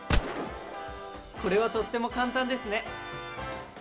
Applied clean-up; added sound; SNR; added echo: none; Gunshot, gunfire; 3 dB; none.